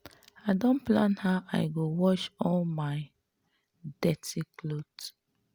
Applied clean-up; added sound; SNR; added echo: none; none; none; none.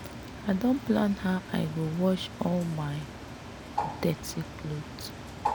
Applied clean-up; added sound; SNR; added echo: none; Bird; 8 dB; none.